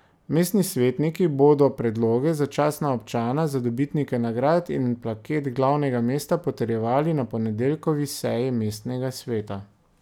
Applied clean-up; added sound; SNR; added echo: none; none; none; none.